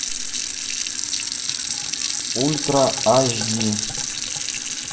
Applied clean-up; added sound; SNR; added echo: none; Sink (filling or washing) / Water tap, faucet; 1 dB; reverberation time 0.7 s.